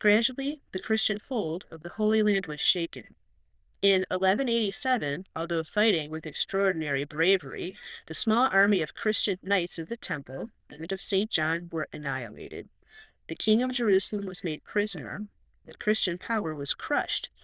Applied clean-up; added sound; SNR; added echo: neural diffusion model UNIVERSE++.